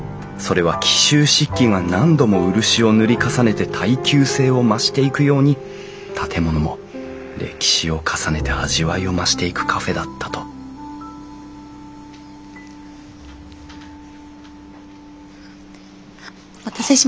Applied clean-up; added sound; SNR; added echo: none; none; none; none.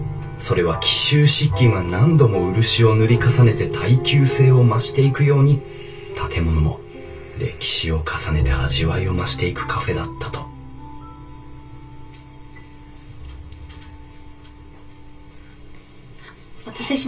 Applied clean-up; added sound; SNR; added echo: none; none; none; reverberation time 0.2 s.